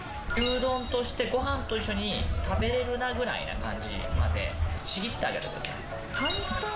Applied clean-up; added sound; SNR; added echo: none; Cutlery, silverware + Applause / Cheering; 13 dB; none.